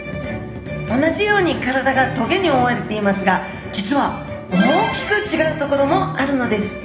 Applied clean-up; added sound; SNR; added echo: none; none; none; reverberation time 1.1 s.